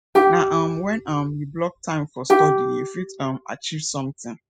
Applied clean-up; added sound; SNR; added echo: classical method spectral subtraction.